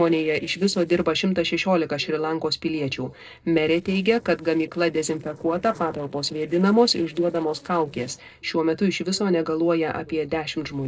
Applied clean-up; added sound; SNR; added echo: neural separator model SepFormer DNS4.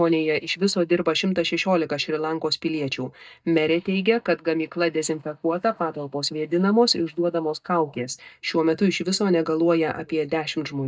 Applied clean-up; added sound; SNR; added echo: neural mask model DeepFilterNet 3.